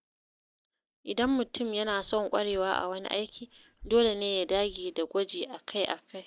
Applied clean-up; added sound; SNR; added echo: neural mask model DeepFilterNet 3.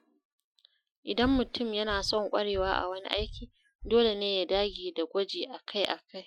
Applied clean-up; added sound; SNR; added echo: classical method Wiener filter.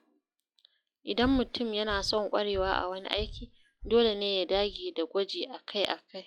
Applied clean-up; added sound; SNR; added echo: classical method log-MMSE.